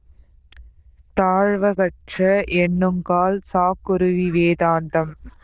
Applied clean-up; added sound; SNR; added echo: neural diffusion model UNIVERSE++.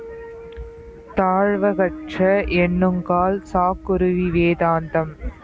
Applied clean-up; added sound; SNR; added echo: none; Guitar; 17 dB; none.